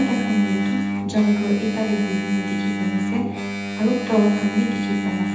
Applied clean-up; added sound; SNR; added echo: none; Engine; 2 dB; reverberation time 0.9 s.